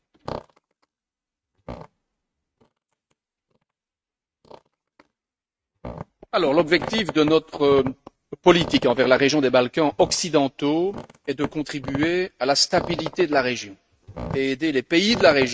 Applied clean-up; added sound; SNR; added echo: neural mask model RNNoise.